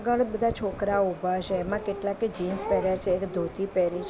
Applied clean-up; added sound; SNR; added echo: none; none; none; none.